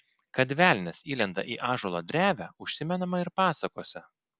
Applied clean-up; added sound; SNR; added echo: none; none; none; none.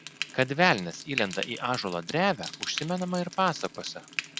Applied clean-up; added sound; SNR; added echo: none; Frying (food); 11 dB; none.